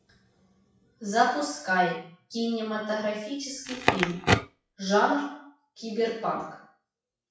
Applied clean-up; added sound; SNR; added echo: classical method WPE with log-MMSE.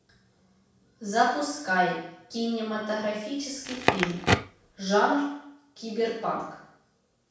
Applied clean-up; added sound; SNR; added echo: none; Crackle; 1 dB; reverberation time 0.7 s.